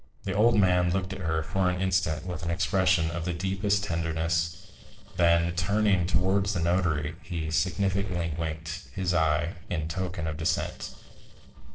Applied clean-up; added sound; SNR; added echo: neural separator model SepFormer DNS4.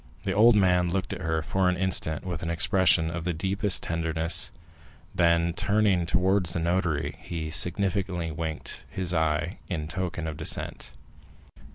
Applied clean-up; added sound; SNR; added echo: none; none; none; none.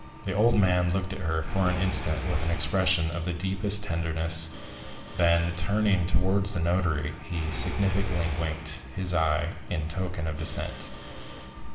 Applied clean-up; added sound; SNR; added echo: none; Mechanisms; 12 dB; reverberation time 0.9 s.